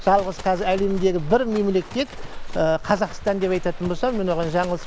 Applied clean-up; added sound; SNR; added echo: none; Livestock, farm animals, working animals; 9 dB; none.